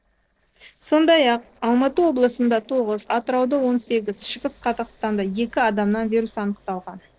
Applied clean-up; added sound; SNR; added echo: neural separator model SepFormer DNS4.